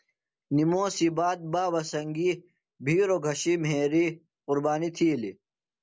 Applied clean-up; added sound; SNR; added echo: none; none; none; none.